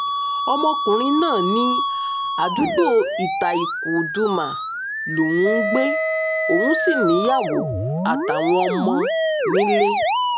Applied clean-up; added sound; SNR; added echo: none; Musical instrument + Wind instrument, woodwind instrument; 0 dB; none.